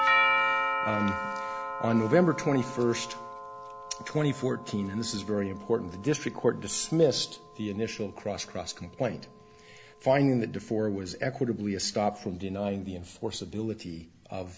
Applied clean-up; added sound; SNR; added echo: none; Doorbell; 5 dB; none.